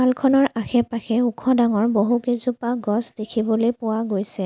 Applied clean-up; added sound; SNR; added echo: none; none; none; none.